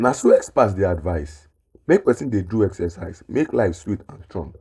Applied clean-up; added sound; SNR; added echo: neural mask model Resemble Enhance denoiser.